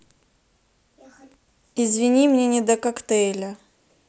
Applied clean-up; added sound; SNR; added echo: none; none; none; none.